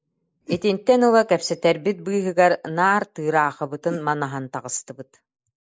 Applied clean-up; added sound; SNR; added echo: neural mask model Resemble Enhance denoiser.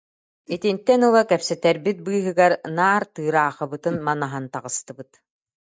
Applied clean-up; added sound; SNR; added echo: neural mask model DeepFilterNet 3.